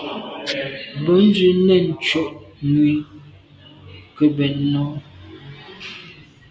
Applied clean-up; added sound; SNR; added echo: none; none; none; none.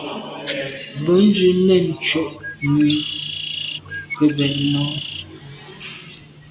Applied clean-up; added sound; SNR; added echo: none; Bird; 11 dB; none.